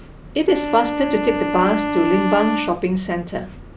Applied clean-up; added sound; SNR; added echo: none; Wind instrument, woodwind instrument; 4 dB; none.